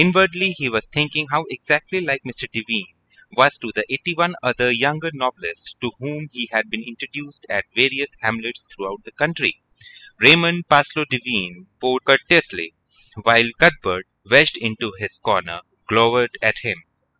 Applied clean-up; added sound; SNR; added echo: classical method spectral subtraction.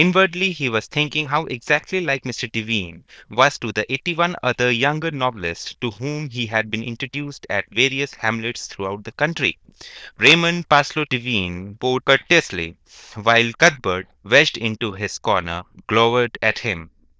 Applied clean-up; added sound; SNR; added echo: neural diffusion model UNIVERSE++.